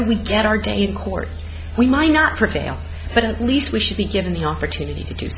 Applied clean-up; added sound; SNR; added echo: none; none; none; none.